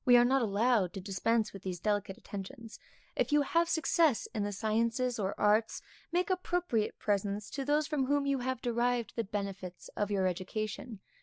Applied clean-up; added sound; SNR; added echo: none; none; none; none.